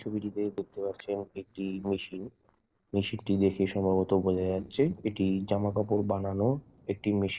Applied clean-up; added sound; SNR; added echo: neural separator model SepFormer DNS4.